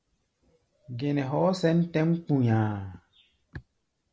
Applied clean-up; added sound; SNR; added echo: none; none; none; none.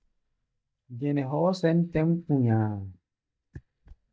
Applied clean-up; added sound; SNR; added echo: neural mask model DeepFilterNet 3.